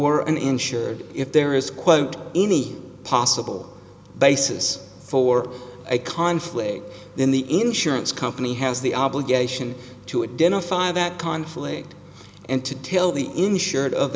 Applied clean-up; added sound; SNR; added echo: none; none; none; none.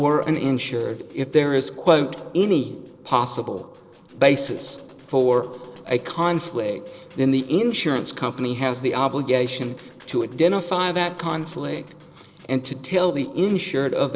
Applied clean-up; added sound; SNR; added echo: neural separator model SepFormer DNS4.